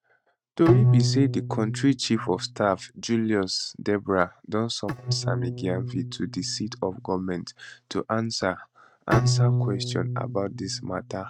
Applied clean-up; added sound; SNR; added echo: neural mask model RNNoise.